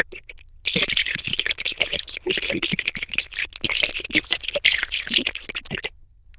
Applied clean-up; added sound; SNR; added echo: neural diffusion model UNIVERSE++.